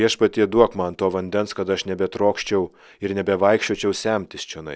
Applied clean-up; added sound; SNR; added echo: none; none; none; none.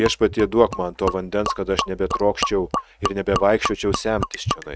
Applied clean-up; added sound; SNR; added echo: neural mask model RNNoise.